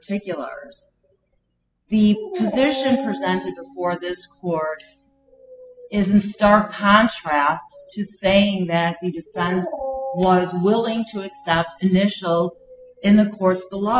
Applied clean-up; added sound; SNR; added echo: classical method spectral subtraction.